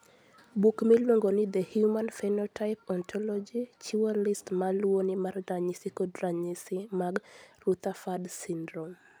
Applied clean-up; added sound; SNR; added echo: none; none; none; none.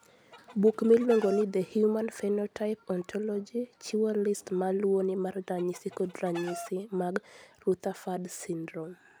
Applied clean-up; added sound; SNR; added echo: none; Chicken, rooster; 16 dB; none.